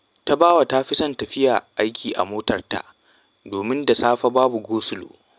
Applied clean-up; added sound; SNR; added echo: none; none; none; none.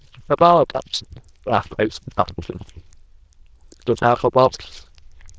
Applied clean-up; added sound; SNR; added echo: neural diffusion model UNIVERSE++.